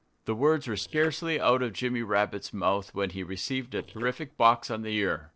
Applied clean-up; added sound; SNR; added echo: neural separator model SepFormer DNS4.